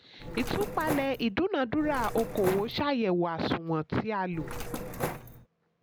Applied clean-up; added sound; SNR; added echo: none; Mechanisms; 6 dB; none.